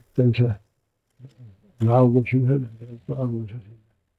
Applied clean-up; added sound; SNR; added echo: neural mask model DeepFilterNet 3.